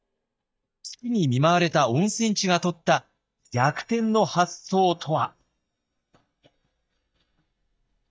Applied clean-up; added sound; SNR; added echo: neural mask model DeepFilterNet 3.